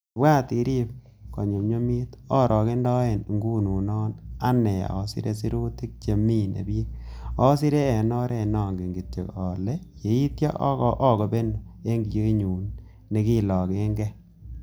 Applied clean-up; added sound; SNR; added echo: none; none; none; none.